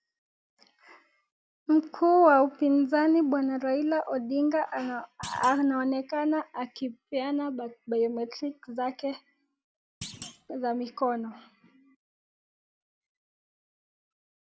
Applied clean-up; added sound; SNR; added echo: none; Thump, thud; 18 dB; none.